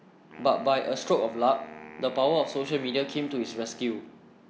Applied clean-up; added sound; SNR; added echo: none; Wind instrument, woodwind instrument; 18 dB; none.